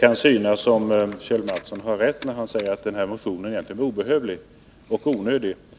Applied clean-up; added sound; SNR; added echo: none; none; none; none.